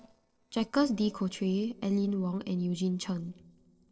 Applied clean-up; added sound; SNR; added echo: neural separator model SepFormer DNS4.